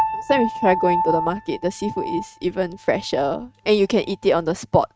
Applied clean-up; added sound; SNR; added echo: neural mask model RNNoise.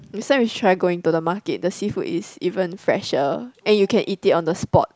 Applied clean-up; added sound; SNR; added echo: none; none; none; none.